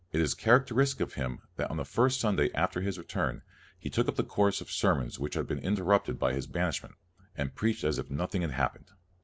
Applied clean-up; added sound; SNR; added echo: none; none; none; none.